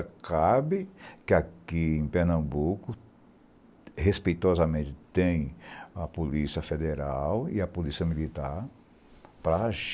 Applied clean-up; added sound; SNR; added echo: none; none; none; none.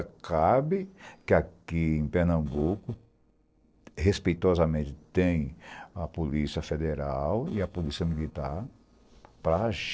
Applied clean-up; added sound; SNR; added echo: neural separator model SepFormer DNS4.